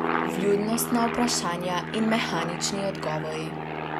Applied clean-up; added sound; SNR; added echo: none; Aircraft; 3 dB; none.